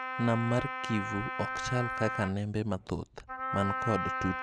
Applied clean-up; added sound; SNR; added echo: none; Wind instrument, woodwind instrument; 4 dB; none.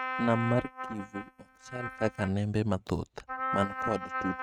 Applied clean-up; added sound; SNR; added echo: neural mask model RNNoise.